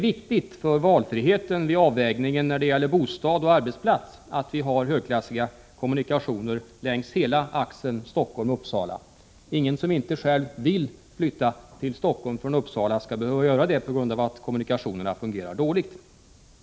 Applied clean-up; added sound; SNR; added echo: none; none; none; none.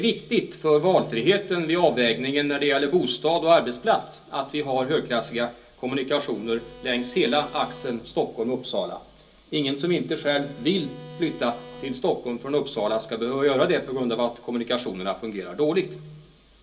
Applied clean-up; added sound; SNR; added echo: none; Bowed string instrument; 20 dB; reverberation time 0.2 s.